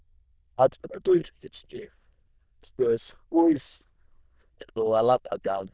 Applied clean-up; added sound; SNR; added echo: neural diffusion model UNIVERSE++.